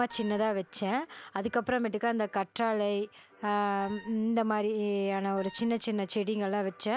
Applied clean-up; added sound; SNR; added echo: none; Wind instrument, woodwind instrument; 19 dB; none.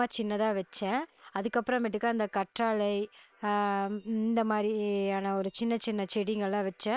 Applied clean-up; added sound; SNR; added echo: neural separator model SepFormer WHAM!.